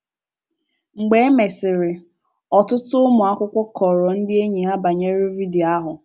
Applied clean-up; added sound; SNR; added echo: none; none; none; none.